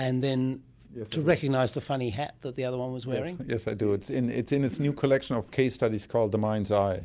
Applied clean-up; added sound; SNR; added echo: none; none; none; none.